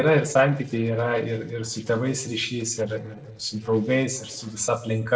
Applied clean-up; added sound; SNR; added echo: neural separator model SepFormer DNS4.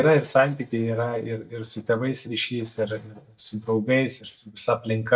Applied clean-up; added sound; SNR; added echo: neural mask model DeepFilterNet 3.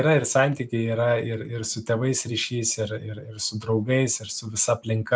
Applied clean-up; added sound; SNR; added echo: none; none; none; none.